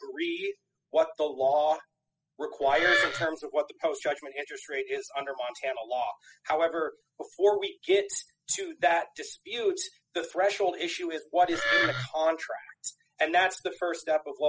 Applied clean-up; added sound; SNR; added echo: classical method spectral subtraction.